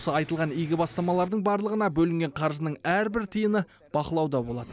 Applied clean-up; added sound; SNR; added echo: none; none; none; none.